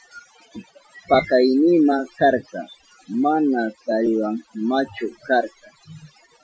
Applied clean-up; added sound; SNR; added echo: classical method Wiener filter.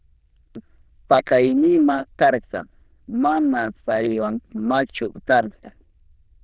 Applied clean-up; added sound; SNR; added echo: neural diffusion model UNIVERSE++.